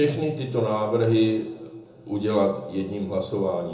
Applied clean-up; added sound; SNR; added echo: none; none; none; reverberation time 0.5 s.